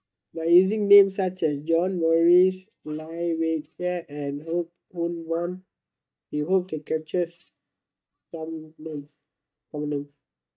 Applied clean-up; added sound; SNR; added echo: neural mask model DeepFilterNet 3.